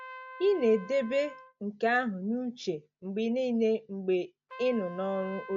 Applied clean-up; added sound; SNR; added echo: none; Trumpet; 18 dB; none.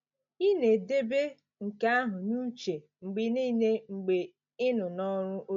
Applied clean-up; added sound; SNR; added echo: none; none; none; none.